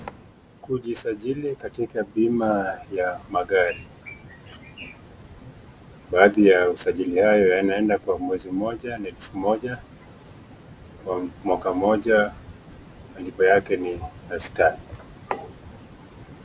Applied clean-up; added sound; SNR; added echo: none; none; none; none.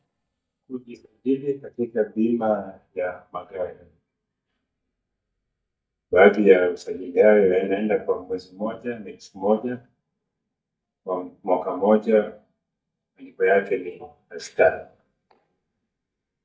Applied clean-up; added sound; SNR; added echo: neural mask model DeepFilterNet 3.